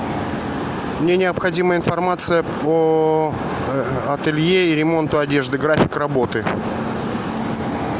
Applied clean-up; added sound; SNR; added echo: none; none; none; none.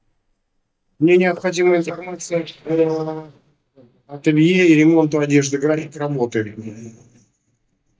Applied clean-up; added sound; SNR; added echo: neural mask model DeepFilterNet 3.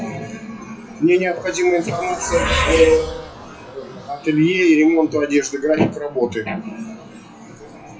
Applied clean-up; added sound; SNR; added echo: classical method WPE with log-MMSE.